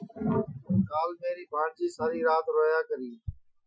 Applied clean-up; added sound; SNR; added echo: classical method Wiener filter.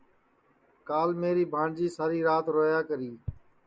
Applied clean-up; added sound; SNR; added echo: none; none; none; none.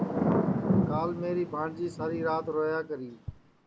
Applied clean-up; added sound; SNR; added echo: none; Thunder / Rain; -2 dB; none.